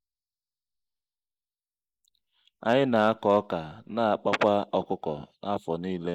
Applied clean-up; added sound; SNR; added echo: neural mask model Resemble Enhance denoiser.